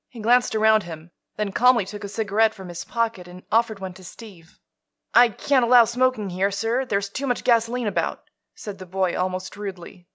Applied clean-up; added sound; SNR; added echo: none; none; none; none.